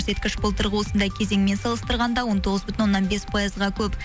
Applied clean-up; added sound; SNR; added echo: none; none; none; none.